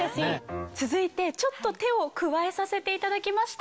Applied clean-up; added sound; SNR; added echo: none; none; none; none.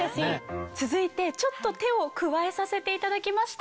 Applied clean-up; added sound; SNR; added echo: none; Organ; 19 dB; none.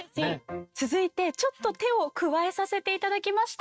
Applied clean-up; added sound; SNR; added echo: neural mask model RNNoise.